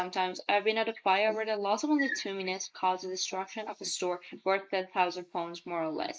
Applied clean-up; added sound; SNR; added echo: neural mask model Resemble Enhance denoiser.